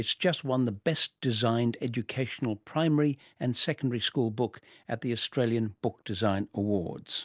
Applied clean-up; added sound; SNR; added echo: none; none; none; none.